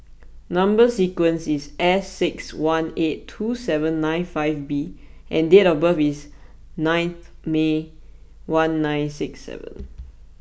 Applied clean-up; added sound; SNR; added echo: none; none; none; none.